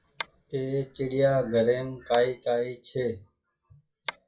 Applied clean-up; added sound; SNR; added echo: classical method WPE with log-MMSE.